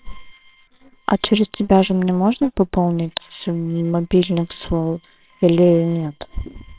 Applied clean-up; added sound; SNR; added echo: neural separator model SepFormer WHAMR!.